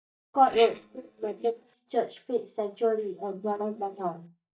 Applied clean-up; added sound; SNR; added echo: neural mask model DeepFilterNet 3.